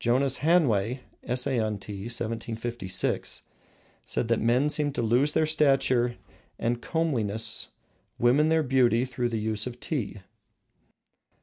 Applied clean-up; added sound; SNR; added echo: none; none; none; none.